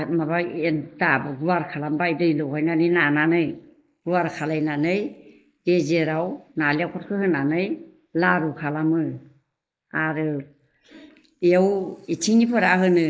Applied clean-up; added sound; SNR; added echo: neural mask model Resemble Enhance denoiser.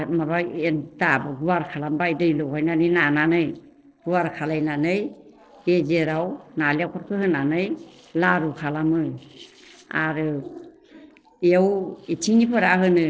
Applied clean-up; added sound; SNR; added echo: neural separator model SepFormer DNS4.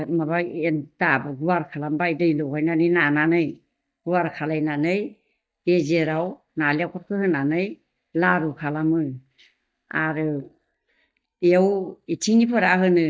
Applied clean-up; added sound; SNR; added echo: neural mask model DeepFilterNet 3.